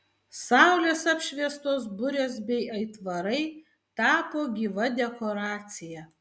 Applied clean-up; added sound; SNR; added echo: none; none; none; none.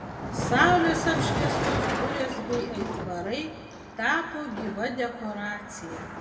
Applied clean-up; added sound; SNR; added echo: none; Car passing by; 2 dB; reverberation time 1.7 s.